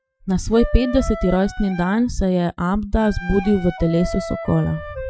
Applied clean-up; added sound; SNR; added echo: classical method Wiener filter.